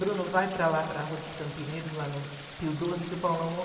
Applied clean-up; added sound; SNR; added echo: none; Stream; 12 dB; reverberation time 2.9 s.